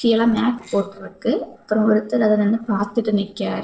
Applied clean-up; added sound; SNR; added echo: neural separator model SepFormer DNS4.